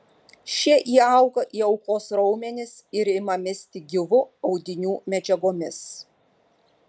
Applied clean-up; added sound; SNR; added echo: none; none; none; none.